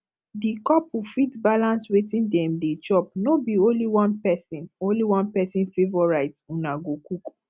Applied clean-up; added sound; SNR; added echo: none; none; none; none.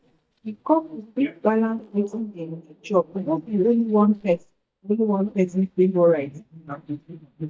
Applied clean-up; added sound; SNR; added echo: neural mask model DeepFilterNet 3.